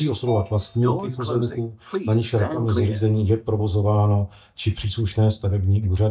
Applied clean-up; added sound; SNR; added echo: neural mask model DeepFilterNet 3.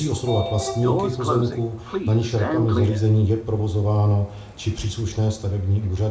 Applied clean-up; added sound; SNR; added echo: none; Sliding door / Train; 9 dB; reverberation time 0.4 s.